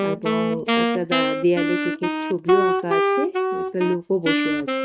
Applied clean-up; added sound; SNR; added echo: neural mask model RNNoise.